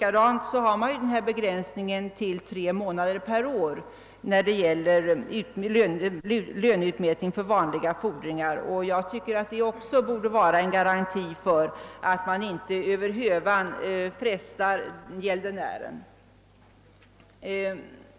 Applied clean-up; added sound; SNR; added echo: none; none; none; none.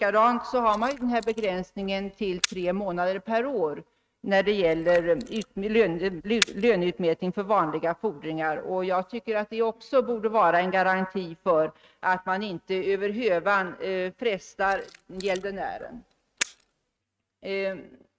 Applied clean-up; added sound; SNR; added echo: neural mask model RNNoise.